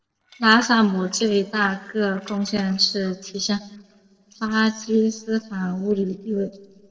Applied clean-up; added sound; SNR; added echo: neural separator model SepFormer DNS4.